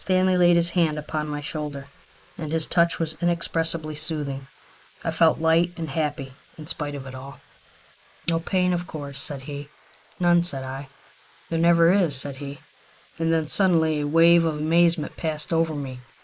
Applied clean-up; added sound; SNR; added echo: neural mask model Resemble Enhance denoiser.